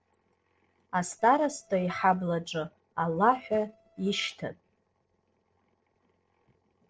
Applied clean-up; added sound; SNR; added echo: neural separator model SepFormer DNS4.